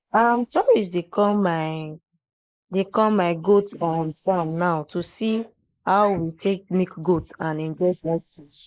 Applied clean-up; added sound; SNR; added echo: neural mask model Resemble Enhance denoiser.